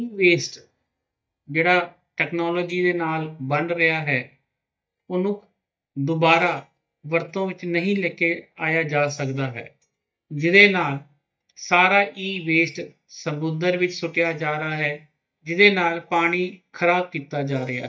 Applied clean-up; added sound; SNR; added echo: neural mask model DeepFilterNet 3.